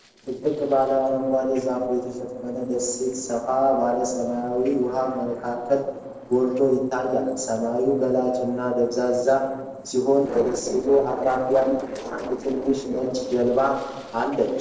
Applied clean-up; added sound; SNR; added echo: neural separator model SepFormer DNS4.